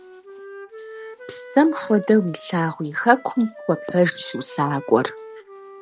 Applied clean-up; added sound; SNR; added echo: none; Wind instrument, woodwind instrument; 17 dB; none.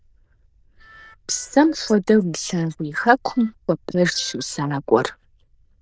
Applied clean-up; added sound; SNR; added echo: neural diffusion model UNIVERSE++.